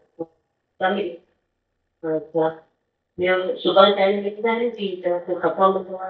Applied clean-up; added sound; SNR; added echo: neural mask model DeepFilterNet 3.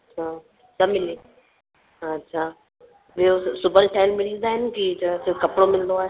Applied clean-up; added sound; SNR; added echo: none; none; none; none.